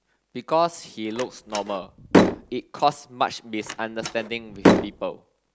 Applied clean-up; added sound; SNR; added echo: none; Slam; -4 dB; none.